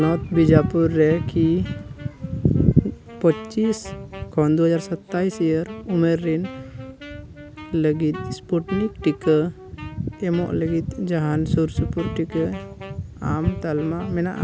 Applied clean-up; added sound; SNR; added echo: none; Wind instrument, woodwind instrument; 17 dB; none.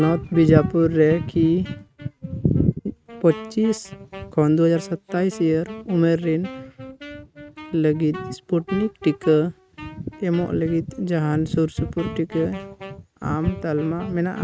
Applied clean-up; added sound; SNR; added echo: neural mask model RNNoise.